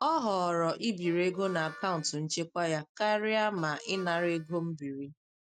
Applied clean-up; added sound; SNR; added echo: neural mask model RNNoise.